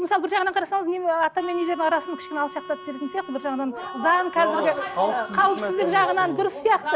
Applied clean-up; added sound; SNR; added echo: none; Harmonica; 16 dB; none.